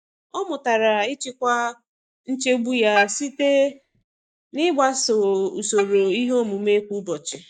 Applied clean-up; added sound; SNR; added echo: neural mask model DeepFilterNet 3.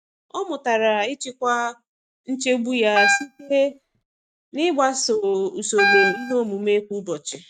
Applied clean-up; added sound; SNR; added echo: neural mask model RNNoise.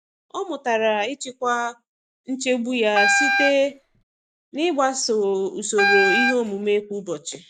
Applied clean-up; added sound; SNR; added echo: none; Wind instrument, woodwind instrument; -2 dB; none.